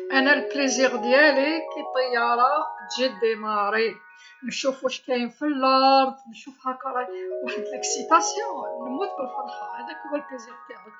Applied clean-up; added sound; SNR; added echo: none; Mallet percussion; 10 dB; none.